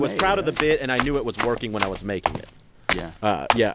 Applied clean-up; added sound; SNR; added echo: none; Run; 4 dB; none.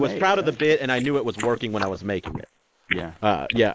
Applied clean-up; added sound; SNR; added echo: neural mask model Resemble Enhance denoiser.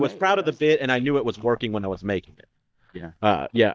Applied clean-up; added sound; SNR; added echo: neural mask model DeepFilterNet 3.